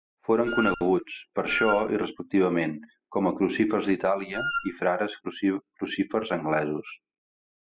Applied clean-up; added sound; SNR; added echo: classical method spectral subtraction.